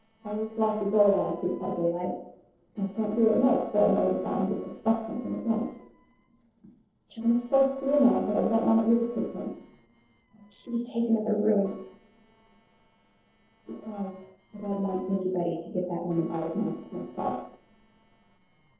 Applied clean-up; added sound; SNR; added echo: neural separator model SepFormer DNS4.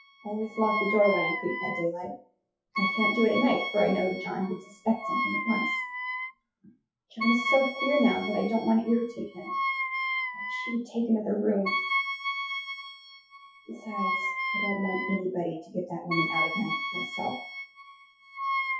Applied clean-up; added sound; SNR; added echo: classical method WPE with log-MMSE.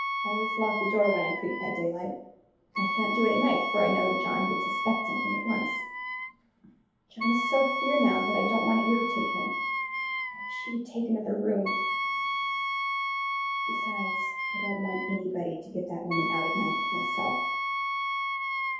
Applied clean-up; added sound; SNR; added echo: none; Wind instrument, woodwind instrument; 0 dB; reverberation time 0.8 s.